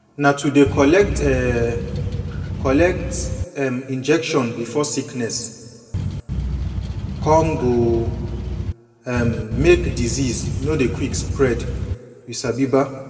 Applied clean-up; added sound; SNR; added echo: none; Boat, Water vehicle; 4 dB; reverberation time 1.5 s.